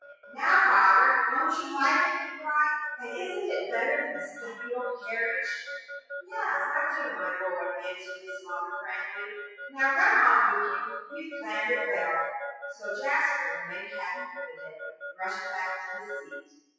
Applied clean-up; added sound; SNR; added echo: classical method WPE with log-MMSE.